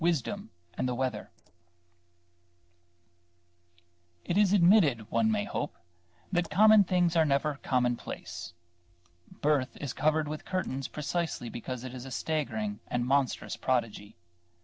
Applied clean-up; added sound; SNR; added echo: neural separator model SepFormer DNS4.